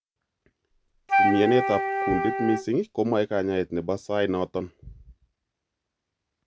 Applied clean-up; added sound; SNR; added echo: none; Wind instrument, woodwind instrument; -1 dB; none.